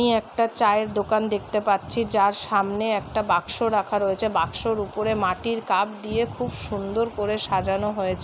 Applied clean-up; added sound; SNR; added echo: none; none; none; none.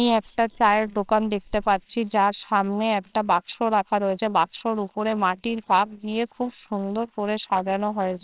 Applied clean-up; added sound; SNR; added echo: neural separator model SepFormer WHAMR!.